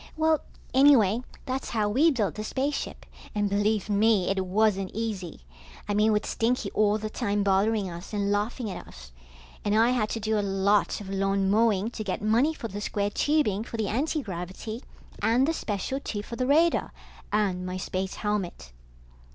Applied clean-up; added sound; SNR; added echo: none; none; none; none.